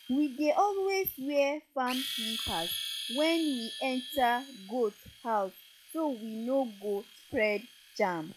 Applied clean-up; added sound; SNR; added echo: classical method log-MMSE.